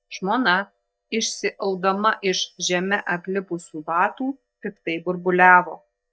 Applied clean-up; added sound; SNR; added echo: neural mask model DeepFilterNet 3.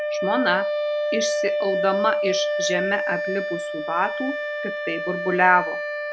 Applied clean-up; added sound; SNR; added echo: none; Wind instrument, woodwind instrument; 0 dB; none.